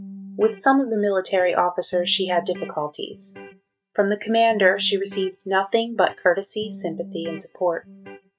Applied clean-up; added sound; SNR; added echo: neural mask model RNNoise.